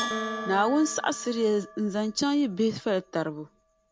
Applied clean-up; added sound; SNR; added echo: none; Bell + Piano; 11 dB; none.